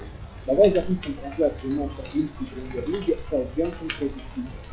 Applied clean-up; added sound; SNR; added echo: classical method log-MMSE.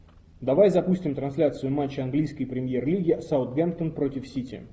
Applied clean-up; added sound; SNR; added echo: none; none; none; none.